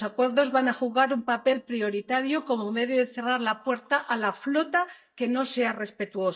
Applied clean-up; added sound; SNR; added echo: neural mask model DeepFilterNet 3.